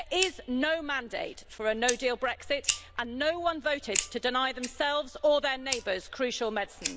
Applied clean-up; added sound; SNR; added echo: none; Fire; 8 dB; none.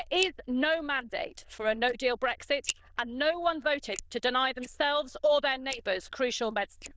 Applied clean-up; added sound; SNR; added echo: neural diffusion model UNIVERSE++.